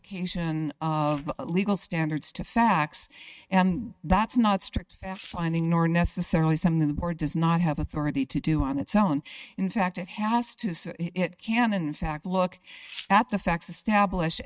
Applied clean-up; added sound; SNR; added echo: neural mask model RNNoise.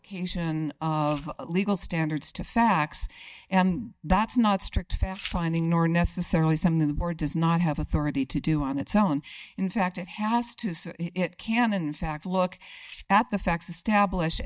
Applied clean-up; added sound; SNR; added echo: neural mask model DeepFilterNet 3.